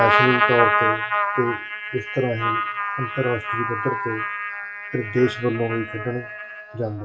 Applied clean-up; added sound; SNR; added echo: classical method WPE with log-MMSE.